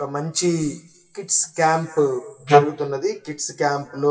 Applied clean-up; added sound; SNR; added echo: classical method WPE with log-MMSE.